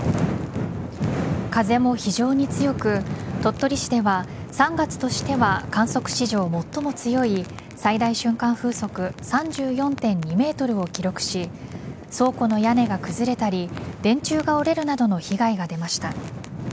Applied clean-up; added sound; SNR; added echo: none; none; none; none.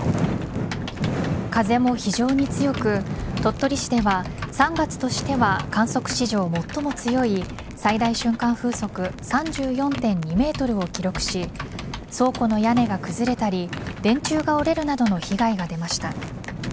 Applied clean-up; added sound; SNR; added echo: none; Typing; 13 dB; none.